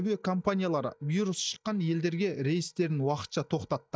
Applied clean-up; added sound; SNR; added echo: neural mask model DeepFilterNet 3.